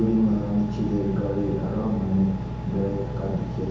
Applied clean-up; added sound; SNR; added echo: none; Engine; 5 dB; reverberation time 0.9 s.